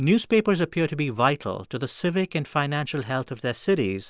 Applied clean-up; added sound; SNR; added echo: none; none; none; none.